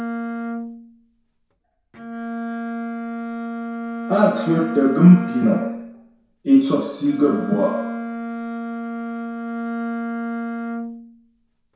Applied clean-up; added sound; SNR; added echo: none; Bowed string instrument; 7 dB; reverberation time 0.7 s.